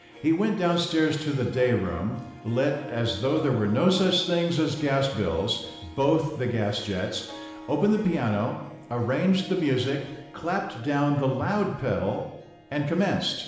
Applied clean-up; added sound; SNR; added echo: none; Harp; 19 dB; reverberation time 1.1 s.